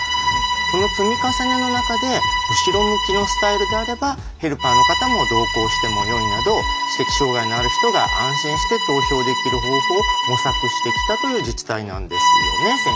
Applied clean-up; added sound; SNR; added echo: none; Bowed string instrument; -2 dB; none.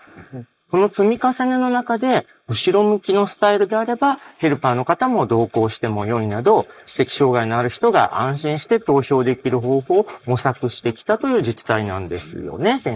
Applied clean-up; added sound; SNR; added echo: neural mask model Resemble Enhance denoiser.